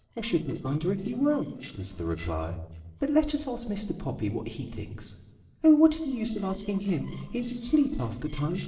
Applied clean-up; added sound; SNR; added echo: neural separator model SepFormer DNS4.